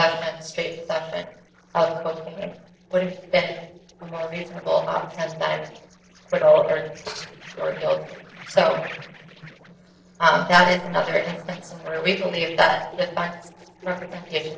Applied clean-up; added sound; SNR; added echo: neural separator model SepFormer DNS4.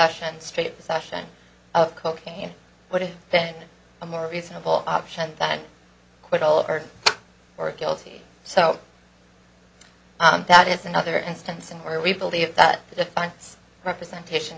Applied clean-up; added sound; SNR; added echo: none; none; none; none.